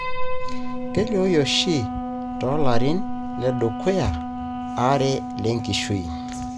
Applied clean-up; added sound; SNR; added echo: none; Piano + Wind instrument, woodwind instrument; 1 dB; none.